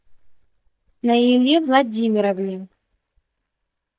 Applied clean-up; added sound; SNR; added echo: neural mask model DeepFilterNet 3.